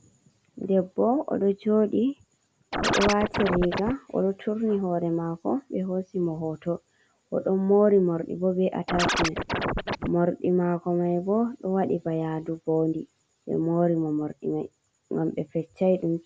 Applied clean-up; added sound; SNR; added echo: none; Scratching (performance technique); 2 dB; none.